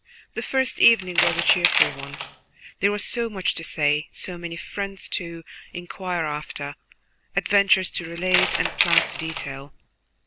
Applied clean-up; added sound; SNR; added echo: none; Tools; -2 dB; none.